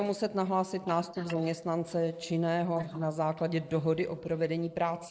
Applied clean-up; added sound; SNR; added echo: neural mask model Resemble Enhance denoiser.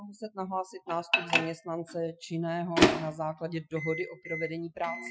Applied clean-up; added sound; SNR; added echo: classical method Wiener filter.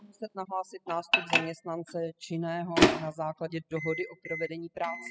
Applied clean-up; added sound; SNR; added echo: classical method spectral subtraction.